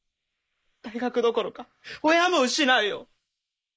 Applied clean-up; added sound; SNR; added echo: neural mask model Resemble Enhance denoiser.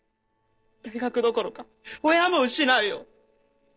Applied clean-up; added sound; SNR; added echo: neural separator model SepFormer DNS4.